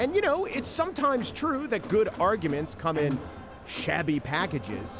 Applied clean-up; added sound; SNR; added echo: none; Bowed string instrument + Crowd; 11 dB; none.